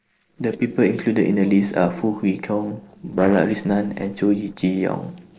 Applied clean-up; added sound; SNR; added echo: neural separator model SepFormer DNS4.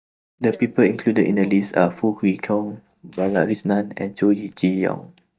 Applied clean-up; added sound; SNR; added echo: neural mask model DeepFilterNet 3.